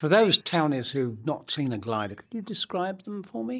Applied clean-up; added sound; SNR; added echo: neural mask model DeepFilterNet 3.